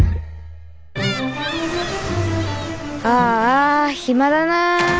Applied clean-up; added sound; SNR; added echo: none; none; none; none.